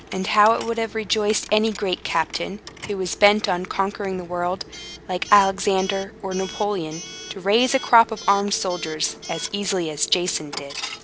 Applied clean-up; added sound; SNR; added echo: none; Coin (dropping) / Alarm; 16 dB; none.